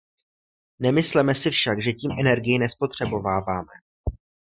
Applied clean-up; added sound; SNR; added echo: classical method Wiener filter.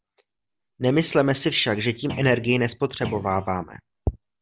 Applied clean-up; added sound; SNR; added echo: none; Thump, thud; 13 dB; none.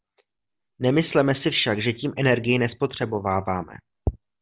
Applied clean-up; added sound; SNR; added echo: none; none; none; none.